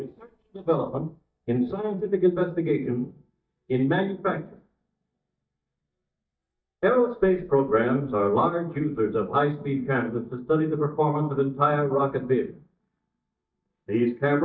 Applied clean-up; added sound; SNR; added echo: neural mask model DeepFilterNet 3.